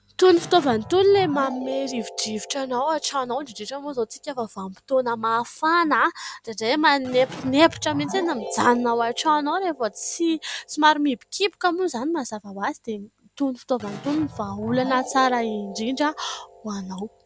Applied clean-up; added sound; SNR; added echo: none; Keyboard (musical); 16 dB; none.